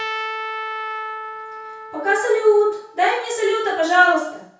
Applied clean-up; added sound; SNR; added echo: none; Trumpet; 11 dB; reverberation time 0.6 s.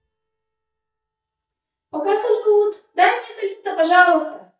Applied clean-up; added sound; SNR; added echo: neural mask model DeepFilterNet 3.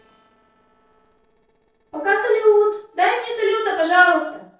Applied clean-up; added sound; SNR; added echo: neural separator model SepFormer DNS4.